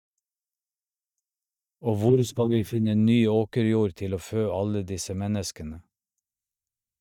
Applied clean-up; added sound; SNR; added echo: neural mask model DeepFilterNet 3.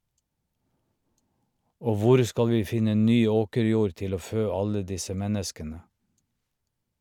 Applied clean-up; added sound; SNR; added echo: none; none; none; none.